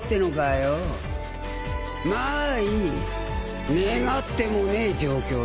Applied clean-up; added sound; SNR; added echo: none; none; none; none.